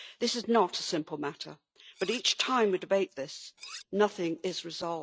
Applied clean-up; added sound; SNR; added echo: neural mask model RNNoise.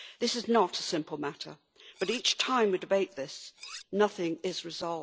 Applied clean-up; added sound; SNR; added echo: none; Cutlery, silverware; 20 dB; none.